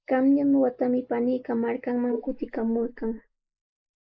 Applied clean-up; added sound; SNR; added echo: neural mask model Resemble Enhance denoiser.